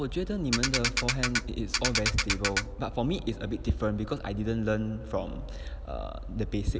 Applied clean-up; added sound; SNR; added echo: none; Ratchet, pawl; 0 dB; none.